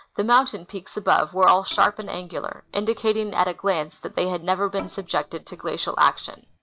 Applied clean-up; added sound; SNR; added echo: neural separator model SepFormer DNS4.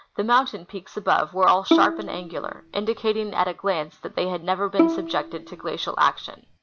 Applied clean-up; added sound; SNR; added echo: none; Bowed string instrument; 3 dB; none.